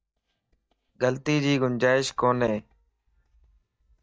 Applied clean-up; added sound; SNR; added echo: neural mask model DeepFilterNet 3.